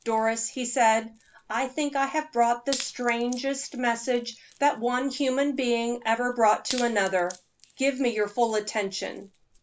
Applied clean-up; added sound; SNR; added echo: none; Wood; 19 dB; none.